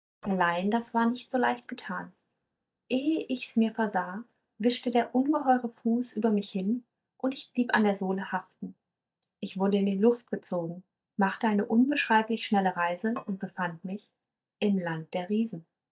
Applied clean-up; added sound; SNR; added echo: neural mask model DeepFilterNet 3.